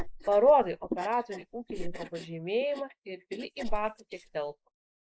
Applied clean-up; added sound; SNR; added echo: neural mask model Resemble Enhance denoiser.